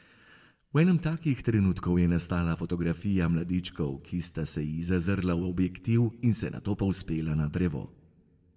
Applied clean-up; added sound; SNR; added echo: none; none; none; reverberation time 0.6 s.